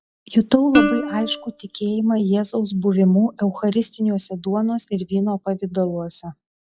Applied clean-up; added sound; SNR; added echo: classical method log-MMSE.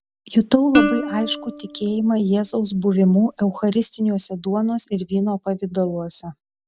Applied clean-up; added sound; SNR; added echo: none; Plucked string instrument; 4 dB; none.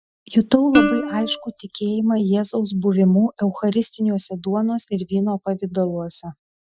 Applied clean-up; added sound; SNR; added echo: classical method Wiener filter.